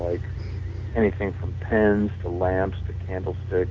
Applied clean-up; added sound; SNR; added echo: none; none; none; none.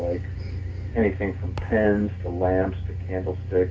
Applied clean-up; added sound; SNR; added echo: none; Thump, thud; 18 dB; reverberation time 0.2 s.